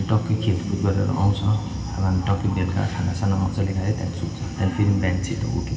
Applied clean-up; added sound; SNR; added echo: none; Bowed string instrument; 17 dB; reverberation time 2.2 s.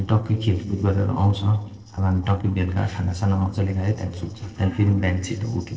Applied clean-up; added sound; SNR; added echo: neural separator model SepFormer DNS4.